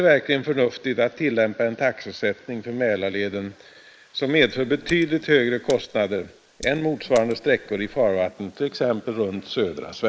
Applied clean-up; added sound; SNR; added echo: neural mask model Resemble Enhance denoiser.